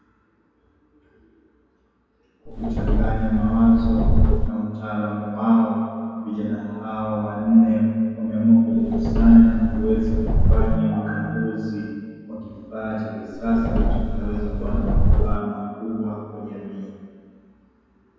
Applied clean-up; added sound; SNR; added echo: none; Subway, metro, underground; -3 dB; reverberation time 2.2 s.